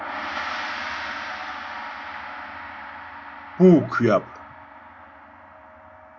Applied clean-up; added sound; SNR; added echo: none; Gong; 9 dB; none.